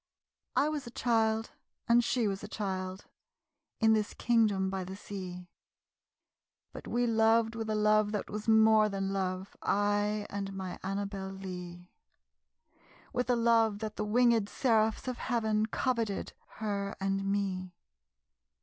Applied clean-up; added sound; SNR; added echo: none; none; none; none.